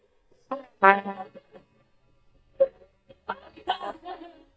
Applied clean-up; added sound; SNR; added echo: neural mask model DeepFilterNet 3.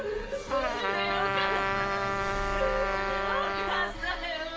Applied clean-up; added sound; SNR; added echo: none; Trumpet; -2 dB; reverberation time 0.7 s.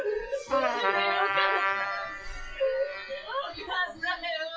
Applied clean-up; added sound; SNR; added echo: classical method WPE with log-MMSE.